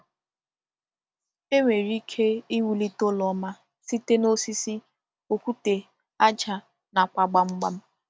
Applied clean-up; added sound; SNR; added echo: none; none; none; none.